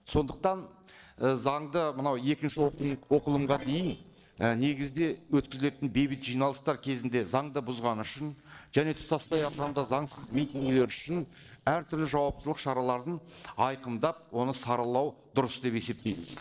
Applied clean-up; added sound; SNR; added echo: neural separator model SepFormer DNS4.